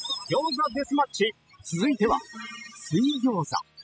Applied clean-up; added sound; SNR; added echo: classical method spectral subtraction.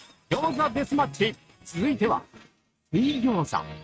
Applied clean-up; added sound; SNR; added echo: neural mask model RNNoise.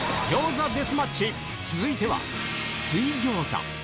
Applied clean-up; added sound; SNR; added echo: none; none; none; none.